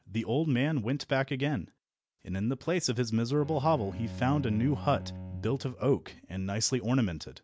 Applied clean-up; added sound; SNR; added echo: none; Bowed string instrument; 12 dB; none.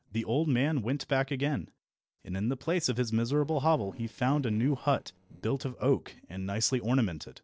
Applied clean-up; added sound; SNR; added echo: neural separator model SepFormer DNS4.